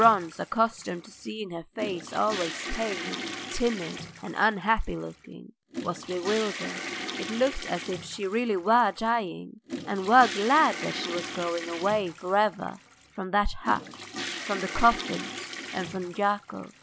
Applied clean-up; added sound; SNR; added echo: none; Toilet flush / Water; 10 dB; none.